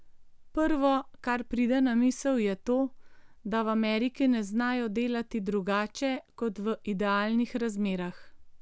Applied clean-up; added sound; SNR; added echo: none; none; none; none.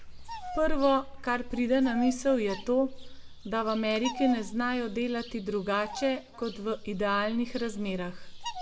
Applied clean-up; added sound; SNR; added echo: none; Bird vocalization, bird call, bird song; 15 dB; reverberation time 0.5 s.